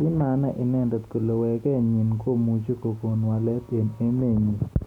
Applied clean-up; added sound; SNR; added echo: none; none; none; none.